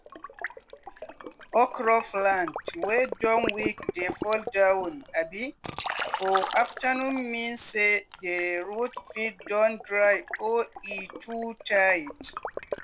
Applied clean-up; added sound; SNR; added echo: none; Liquid; 9 dB; none.